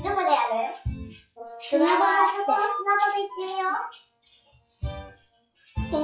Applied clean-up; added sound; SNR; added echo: classical method WPE with log-MMSE.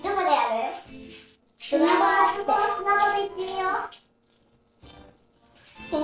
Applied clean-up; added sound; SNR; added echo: neural separator model SepFormer DNS4.